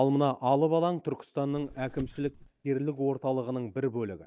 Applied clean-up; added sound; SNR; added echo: neural mask model DeepFilterNet 3.